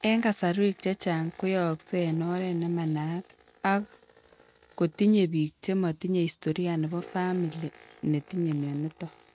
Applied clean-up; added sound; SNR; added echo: neural mask model RNNoise.